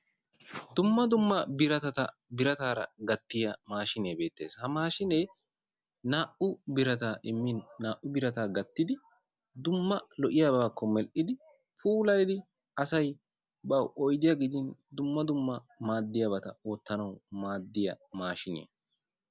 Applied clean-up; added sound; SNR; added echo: none; none; none; none.